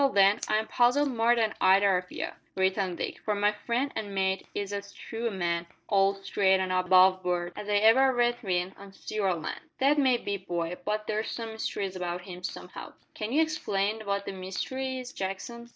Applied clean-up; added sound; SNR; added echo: neural mask model DeepFilterNet 3.